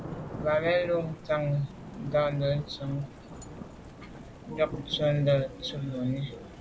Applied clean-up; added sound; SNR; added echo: none; Thunder / Rain; 12 dB; none.